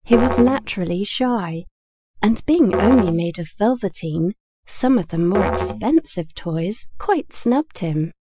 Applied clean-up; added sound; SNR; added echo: classical method Wiener filter.